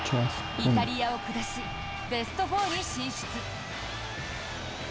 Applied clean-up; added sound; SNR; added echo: none; Clock; 3 dB; none.